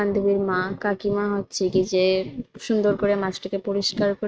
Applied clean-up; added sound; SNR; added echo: neural mask model RNNoise.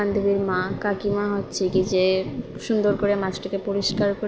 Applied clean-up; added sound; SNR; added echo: none; Bowed string instrument; 19 dB; none.